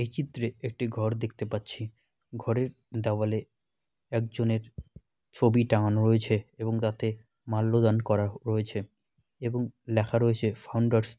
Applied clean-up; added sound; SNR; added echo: none; none; none; none.